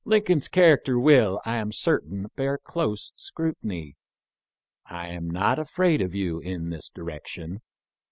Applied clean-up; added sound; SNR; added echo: none; none; none; none.